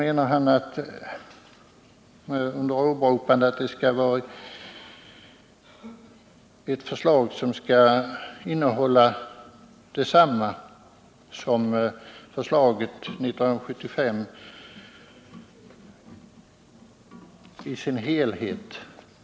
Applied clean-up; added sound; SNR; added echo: none; none; none; none.